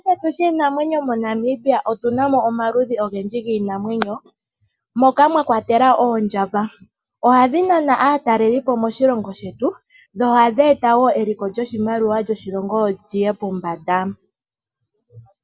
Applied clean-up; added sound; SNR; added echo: none; none; none; none.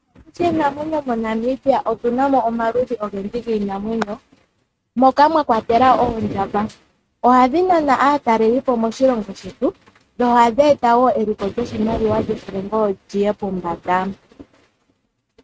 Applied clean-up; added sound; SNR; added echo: neural mask model RNNoise.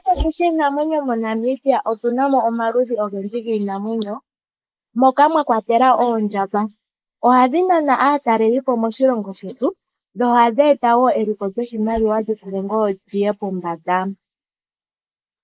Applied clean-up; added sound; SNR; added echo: neural mask model Resemble Enhance denoiser.